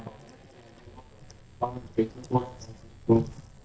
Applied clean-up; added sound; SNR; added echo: neural mask model DeepFilterNet 3.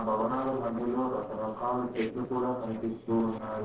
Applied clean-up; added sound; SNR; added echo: neural separator model SepFormer DNS4.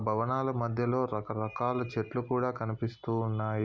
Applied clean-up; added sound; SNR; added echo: none; none; none; none.